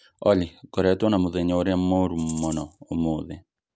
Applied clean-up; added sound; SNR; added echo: none; Rattle (instrument); 17 dB; none.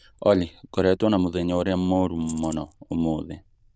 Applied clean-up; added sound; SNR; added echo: neural diffusion model UNIVERSE++.